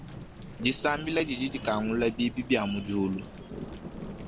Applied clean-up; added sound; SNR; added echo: none; Thunder / Rain; 12 dB; none.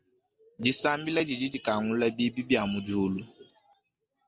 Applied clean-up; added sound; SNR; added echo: none; none; none; none.